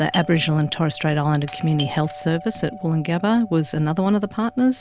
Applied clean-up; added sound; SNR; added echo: none; Doorbell; 17 dB; none.